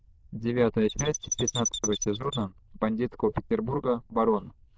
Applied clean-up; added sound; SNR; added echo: neural diffusion model UNIVERSE++.